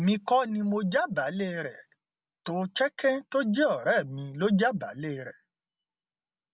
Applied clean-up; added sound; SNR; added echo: none; none; none; none.